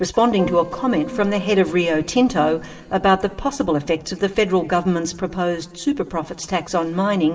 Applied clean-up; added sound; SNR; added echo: none; Keyboard (musical); 17 dB; reverberation time 1.6 s.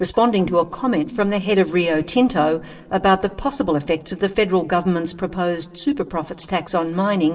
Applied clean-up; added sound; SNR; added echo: neural separator model SepFormer DNS4.